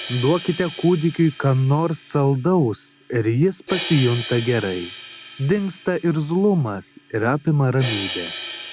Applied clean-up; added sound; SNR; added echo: none; Crash cymbal; 11 dB; none.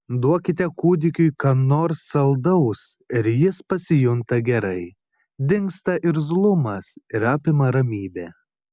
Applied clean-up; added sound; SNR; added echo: none; none; none; none.